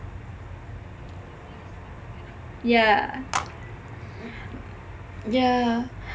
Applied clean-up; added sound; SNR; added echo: none; Telephone; 9 dB; none.